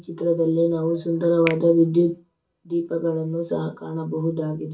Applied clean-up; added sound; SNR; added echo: none; Finger snapping; 18 dB; reverberation time 0.2 s.